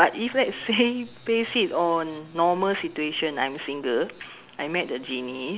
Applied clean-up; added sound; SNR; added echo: none; none; none; none.